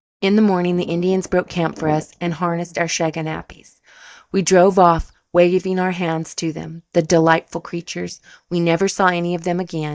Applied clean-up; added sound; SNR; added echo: neural mask model DeepFilterNet 3.